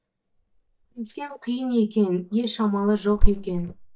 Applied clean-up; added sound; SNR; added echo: neural mask model DeepFilterNet 3.